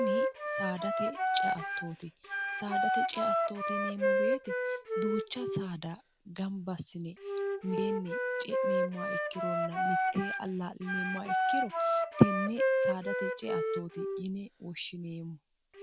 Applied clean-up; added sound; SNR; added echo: none; Wind instrument, woodwind instrument; 0 dB; none.